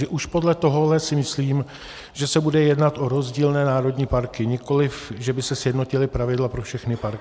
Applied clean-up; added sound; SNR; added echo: none; none; none; none.